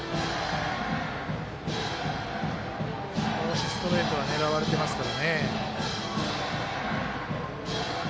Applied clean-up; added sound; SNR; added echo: none; none; none; none.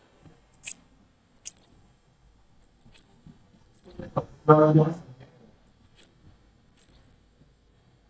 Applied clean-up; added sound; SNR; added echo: neural mask model DeepFilterNet 3.